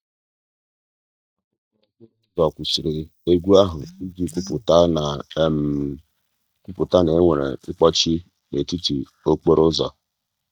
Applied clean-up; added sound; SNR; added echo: neural mask model DeepFilterNet 3.